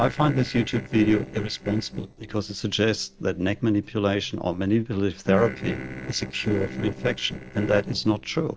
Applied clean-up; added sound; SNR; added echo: neural separator model SepFormer DNS4.